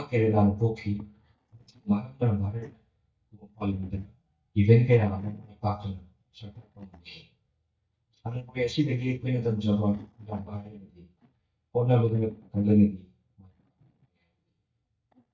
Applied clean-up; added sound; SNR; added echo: neural mask model DeepFilterNet 3.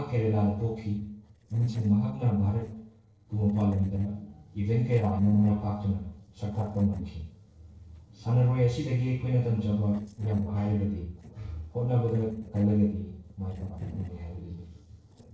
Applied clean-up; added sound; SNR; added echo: neural separator model SepFormer DNS4.